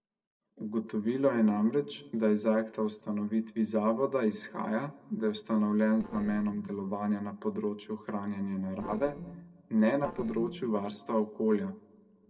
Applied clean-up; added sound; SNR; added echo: neural separator model SepFormer DNS4.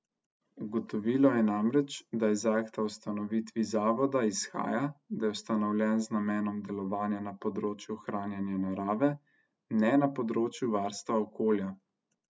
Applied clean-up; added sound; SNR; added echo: none; none; none; none.